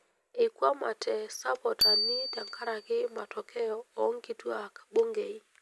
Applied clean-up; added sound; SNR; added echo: none; Bicycle bell; 1 dB; none.